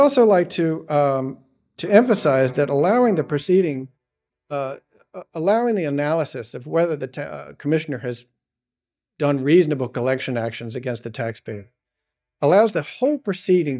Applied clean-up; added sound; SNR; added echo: neural mask model DeepFilterNet 3.